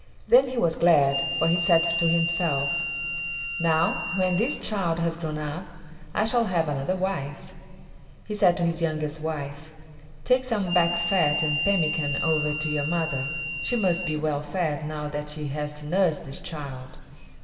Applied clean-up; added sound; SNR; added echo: none; Harmonica; 2 dB; reverberation time 2.3 s.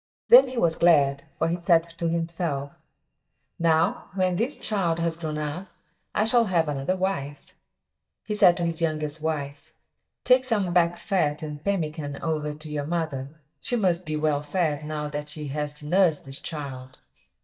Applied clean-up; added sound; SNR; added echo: neural mask model DeepFilterNet 3.